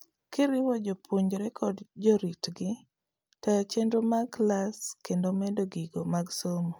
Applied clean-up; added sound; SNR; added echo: none; none; none; none.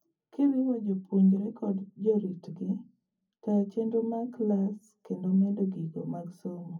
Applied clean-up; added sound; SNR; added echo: none; none; none; reverberation time 0.3 s.